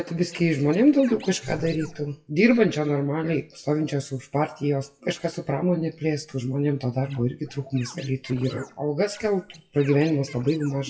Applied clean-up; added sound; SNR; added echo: classical method WPE with log-MMSE.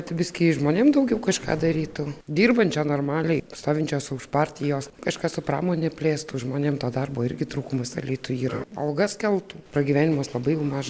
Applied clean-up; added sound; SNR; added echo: none; none; none; none.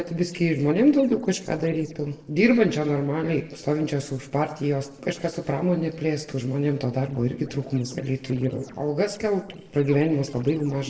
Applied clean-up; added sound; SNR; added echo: neural separator model SepFormer DNS4.